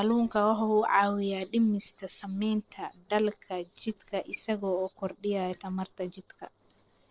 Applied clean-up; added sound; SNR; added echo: neural separator model SepFormer DNS4.